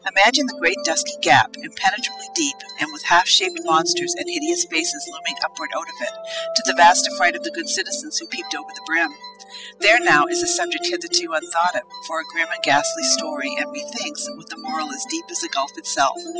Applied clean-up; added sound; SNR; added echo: classical method spectral subtraction.